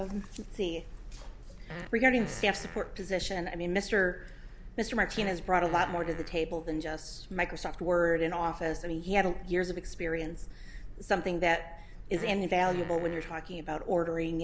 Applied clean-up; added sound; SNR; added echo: none; Fart; 15 dB; none.